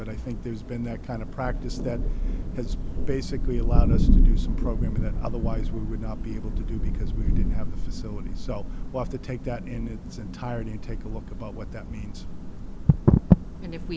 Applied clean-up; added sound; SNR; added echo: none; Thunder; -5 dB; none.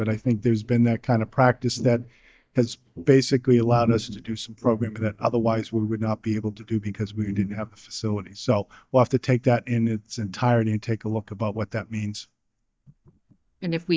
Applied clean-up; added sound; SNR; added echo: neural mask model DeepFilterNet 3.